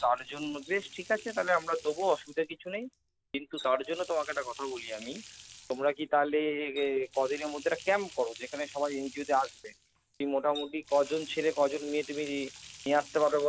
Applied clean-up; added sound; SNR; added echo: none; Water tap, faucet; 18 dB; none.